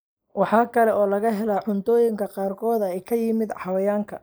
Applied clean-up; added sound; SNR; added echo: neural mask model Resemble Enhance denoiser.